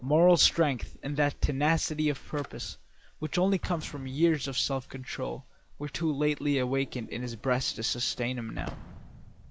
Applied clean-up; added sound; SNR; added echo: none; Explosion + Drawer open or close; 17 dB; none.